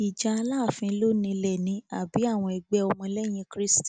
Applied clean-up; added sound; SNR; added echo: none; none; none; none.